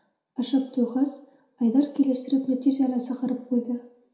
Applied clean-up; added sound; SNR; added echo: none; none; none; reverberation time 0.5 s.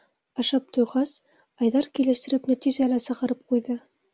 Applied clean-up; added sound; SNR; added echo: none; none; none; none.